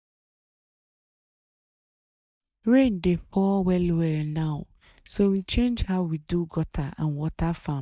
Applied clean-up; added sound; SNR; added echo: neural mask model DeepFilterNet 3.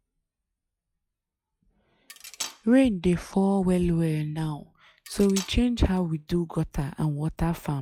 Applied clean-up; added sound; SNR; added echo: classical method log-MMSE.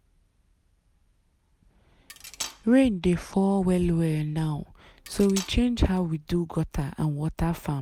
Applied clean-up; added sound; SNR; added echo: none; Cutlery, silverware; 15 dB; none.